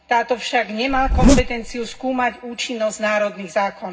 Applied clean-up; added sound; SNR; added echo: none; Zipper (clothing); -3 dB; reverberation time 0.4 s.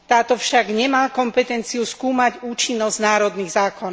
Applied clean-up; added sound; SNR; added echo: none; none; none; none.